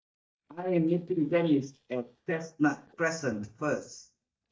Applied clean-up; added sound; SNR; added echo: neural mask model DeepFilterNet 3.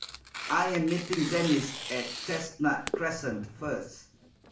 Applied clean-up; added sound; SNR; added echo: none; Tearing; 9 dB; reverberation time 0.4 s.